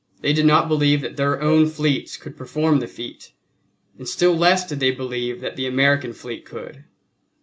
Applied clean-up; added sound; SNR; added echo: none; Wind instrument, woodwind instrument; 13 dB; none.